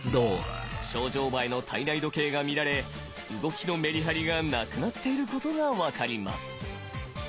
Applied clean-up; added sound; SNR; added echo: none; none; none; none.